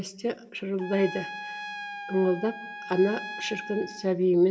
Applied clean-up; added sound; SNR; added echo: none; Trumpet; 11 dB; reverberation time 0.2 s.